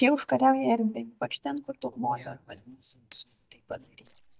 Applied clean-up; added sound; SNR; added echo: neural mask model DeepFilterNet 3.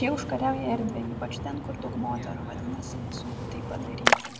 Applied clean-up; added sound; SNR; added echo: none; Splash, splatter; -1 dB; reverberation time 1.2 s.